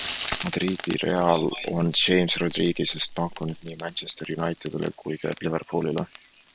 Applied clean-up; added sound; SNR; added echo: none; Frying (food); 11 dB; none.